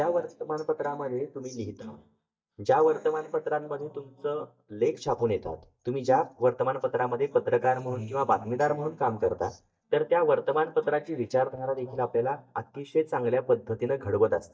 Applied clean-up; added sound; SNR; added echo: neural mask model DeepFilterNet 3.